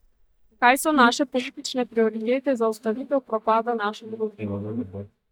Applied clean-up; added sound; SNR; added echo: neural mask model DeepFilterNet 3.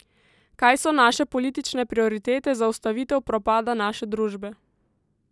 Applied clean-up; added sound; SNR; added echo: none; none; none; none.